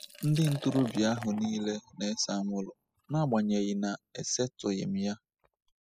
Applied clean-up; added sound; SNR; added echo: classical method spectral subtraction.